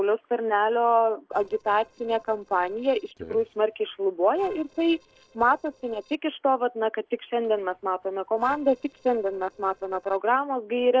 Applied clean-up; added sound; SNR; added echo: neural separator model SepFormer DNS4.